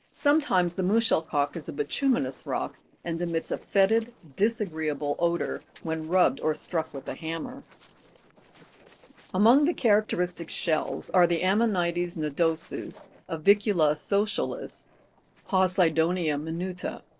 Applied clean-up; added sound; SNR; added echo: neural separator model SepFormer DNS4.